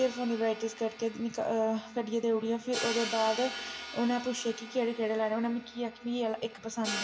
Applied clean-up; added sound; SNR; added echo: none; Crash cymbal; 10 dB; reverberation time 2.9 s.